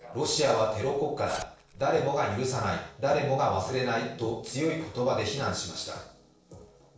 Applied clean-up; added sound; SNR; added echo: neural separator model SepFormer DNS4.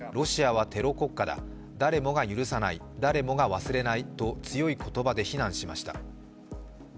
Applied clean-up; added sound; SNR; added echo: none; none; none; none.